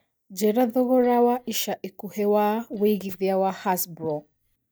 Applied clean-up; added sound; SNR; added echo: neural mask model DeepFilterNet 3.